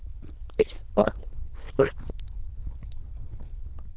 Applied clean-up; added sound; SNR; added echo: neural diffusion model UNIVERSE++.